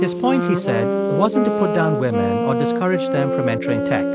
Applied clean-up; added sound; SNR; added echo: none; Wind instrument, woodwind instrument; 0 dB; none.